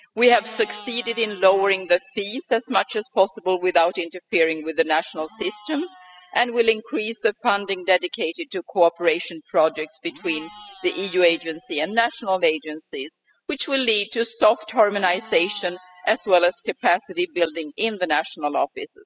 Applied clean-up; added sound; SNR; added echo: classical method spectral subtraction.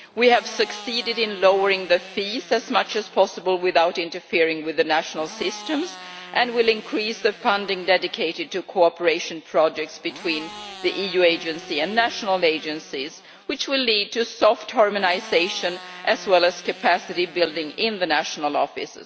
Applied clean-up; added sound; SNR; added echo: none; Bowed string instrument + Motorcycle; 20 dB; none.